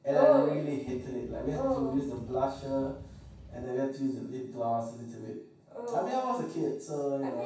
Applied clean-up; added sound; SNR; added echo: none; Boat, Water vehicle; 16 dB; reverberation time 0.7 s.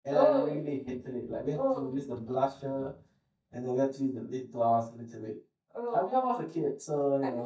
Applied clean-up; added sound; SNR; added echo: neural mask model DeepFilterNet 3.